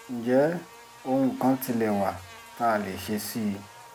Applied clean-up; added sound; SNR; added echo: none; Buzz; 20 dB; none.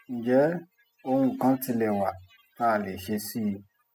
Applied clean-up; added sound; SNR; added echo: classical method spectral subtraction.